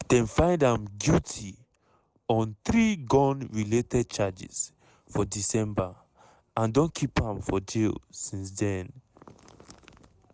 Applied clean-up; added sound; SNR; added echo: none; none; none; none.